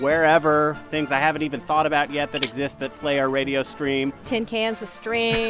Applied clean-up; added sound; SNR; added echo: none; Shatter; 15 dB; none.